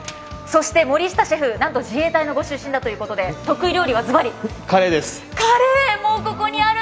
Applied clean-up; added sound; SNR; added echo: none; none; none; none.